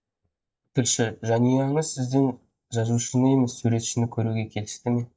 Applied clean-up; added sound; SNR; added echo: neural mask model DeepFilterNet 3.